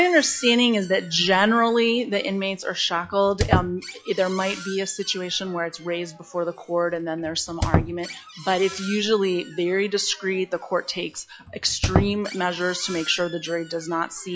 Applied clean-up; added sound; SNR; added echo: classical method log-MMSE.